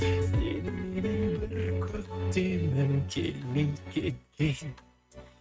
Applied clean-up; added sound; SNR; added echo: neural mask model RNNoise.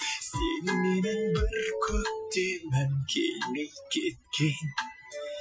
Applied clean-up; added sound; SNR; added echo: classical method Wiener filter.